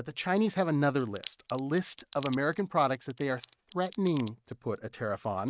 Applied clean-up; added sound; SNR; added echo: neural mask model RNNoise.